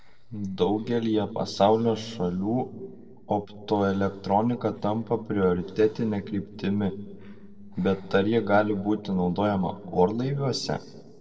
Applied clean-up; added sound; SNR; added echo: neural separator model SepFormer DNS4.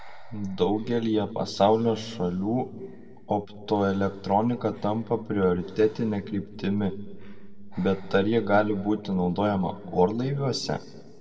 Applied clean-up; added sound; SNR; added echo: none; Breathing; 15 dB; reverberation time 1.3 s.